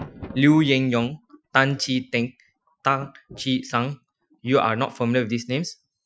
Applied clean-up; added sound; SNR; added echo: classical method Wiener filter.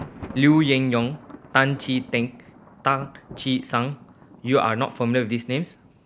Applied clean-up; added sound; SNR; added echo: none; Thunder; 19 dB; none.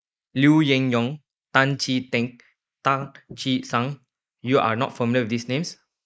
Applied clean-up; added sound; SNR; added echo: neural mask model Resemble Enhance denoiser.